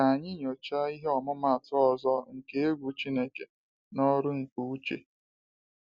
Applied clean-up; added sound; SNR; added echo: none; none; none; none.